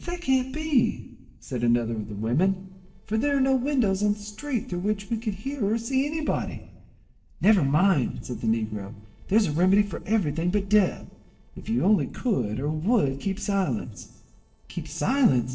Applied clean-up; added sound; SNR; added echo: neural separator model SepFormer DNS4.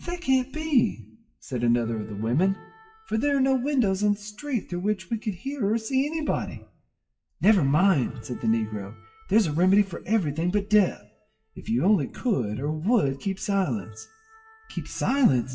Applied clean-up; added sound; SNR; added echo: classical method WPE with log-MMSE.